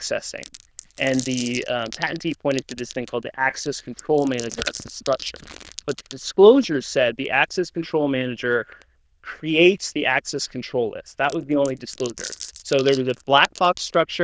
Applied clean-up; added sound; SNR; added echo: neural diffusion model UNIVERSE++.